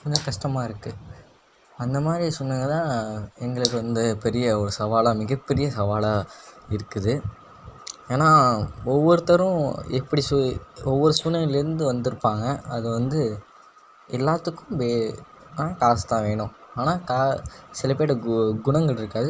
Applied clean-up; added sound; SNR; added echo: neural mask model Resemble Enhance denoiser.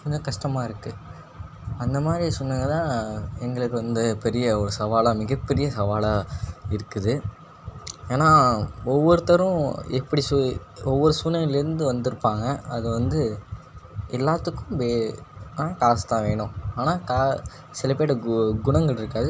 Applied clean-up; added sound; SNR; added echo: none; none; none; none.